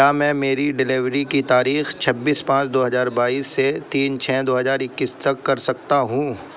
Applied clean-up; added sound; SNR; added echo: none; none; none; none.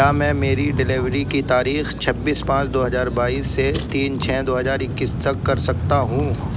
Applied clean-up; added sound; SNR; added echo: none; Vehicle; 3 dB; none.